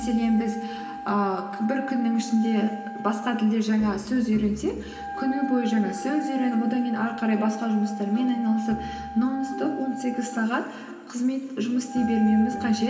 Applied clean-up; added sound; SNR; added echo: none; Wind instrument, woodwind instrument; 11 dB; reverberation time 2.8 s.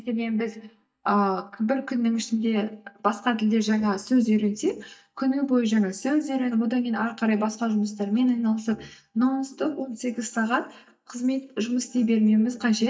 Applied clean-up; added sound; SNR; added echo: neural mask model DeepFilterNet 3.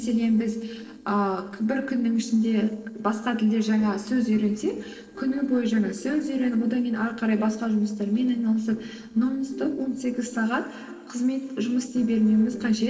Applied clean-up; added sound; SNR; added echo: neural separator model SepFormer DNS4.